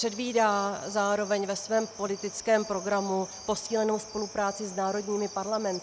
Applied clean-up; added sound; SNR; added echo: none; Cricket; 15 dB; none.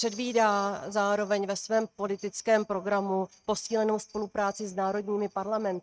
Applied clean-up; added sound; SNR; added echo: neural mask model RNNoise.